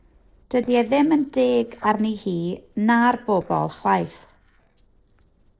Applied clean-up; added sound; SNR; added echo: neural separator model SepFormer DNS4.